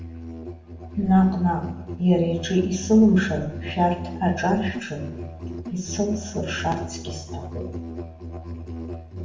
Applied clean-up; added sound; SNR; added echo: none; Musical instrument; 10 dB; reverberation time 0.7 s.